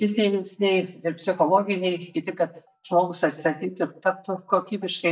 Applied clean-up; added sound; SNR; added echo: neural mask model DeepFilterNet 3.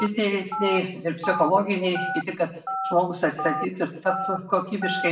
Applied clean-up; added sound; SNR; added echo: none; Telephone; 7 dB; reverberation time 0.6 s.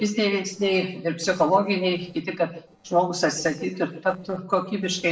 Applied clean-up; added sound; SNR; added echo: neural separator model SepFormer DNS4.